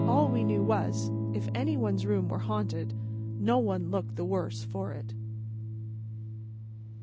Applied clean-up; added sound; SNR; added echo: none; Electric guitar / Strum; 0 dB; none.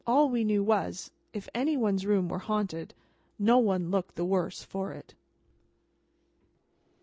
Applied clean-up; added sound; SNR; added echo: none; none; none; none.